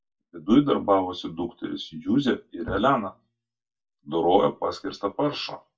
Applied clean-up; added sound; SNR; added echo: neural mask model DeepFilterNet 3.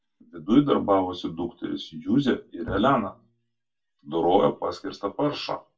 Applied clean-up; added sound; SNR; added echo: neural separator model SepFormer DNS4.